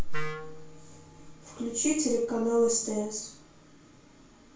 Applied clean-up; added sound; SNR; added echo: none; Wind instrument, woodwind instrument; 17 dB; reverberation time 0.4 s.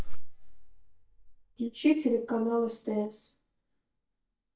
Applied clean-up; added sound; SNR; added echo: neural mask model DeepFilterNet 3.